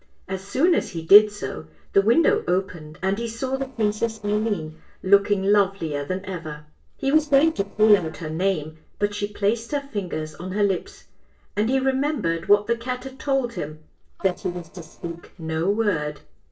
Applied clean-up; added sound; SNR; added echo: neural separator model SepFormer DNS4.